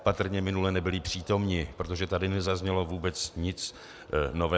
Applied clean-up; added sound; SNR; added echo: none; none; none; none.